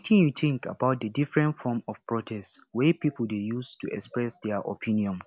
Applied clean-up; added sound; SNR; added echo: none; none; none; none.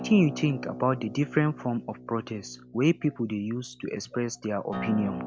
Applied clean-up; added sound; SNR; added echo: none; Acoustic guitar; 12 dB; none.